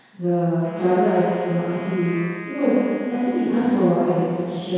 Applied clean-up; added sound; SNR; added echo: none; Wind instrument, woodwind instrument; 17 dB; reverberation time 2.0 s.